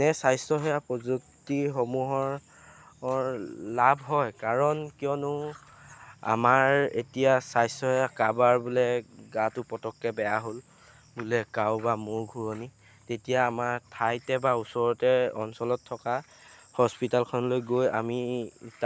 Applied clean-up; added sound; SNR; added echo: none; none; none; none.